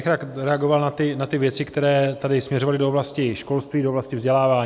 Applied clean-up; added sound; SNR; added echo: none; none; none; none.